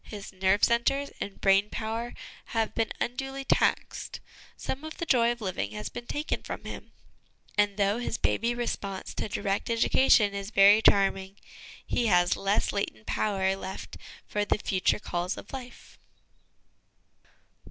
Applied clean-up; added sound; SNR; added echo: none; none; none; none.